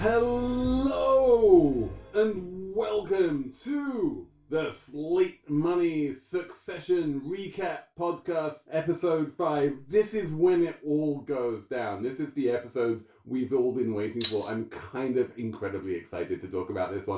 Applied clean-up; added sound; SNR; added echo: none; Rattle (instrument); 10 dB; reverberation time 0.3 s.